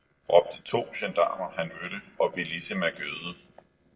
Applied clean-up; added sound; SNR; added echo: neural separator model SepFormer DNS4.